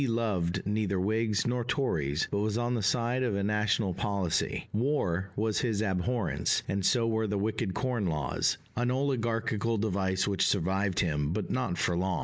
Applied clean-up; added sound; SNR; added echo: neural mask model Resemble Enhance denoiser.